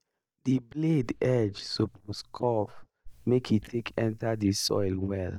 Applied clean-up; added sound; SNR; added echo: neural mask model DeepFilterNet 3.